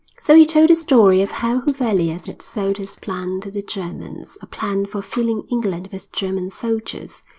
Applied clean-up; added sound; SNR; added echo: neural separator model SepFormer DNS4.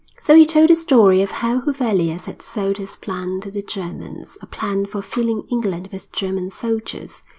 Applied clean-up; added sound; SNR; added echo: none; none; none; none.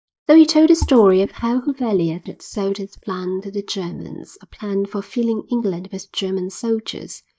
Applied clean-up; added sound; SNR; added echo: neural mask model DeepFilterNet 3.